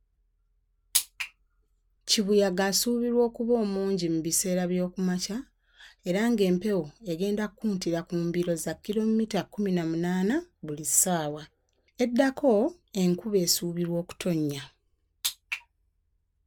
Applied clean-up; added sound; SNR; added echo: none; none; none; none.